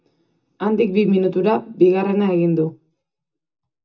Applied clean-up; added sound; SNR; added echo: none; none; none; reverberation time 0.2 s.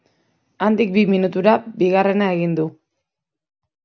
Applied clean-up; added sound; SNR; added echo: none; none; none; none.